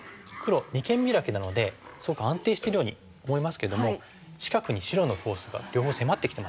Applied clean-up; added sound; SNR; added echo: none; Cough; 17 dB; none.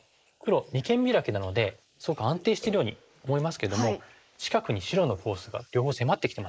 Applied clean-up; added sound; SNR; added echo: neural mask model Resemble Enhance denoiser.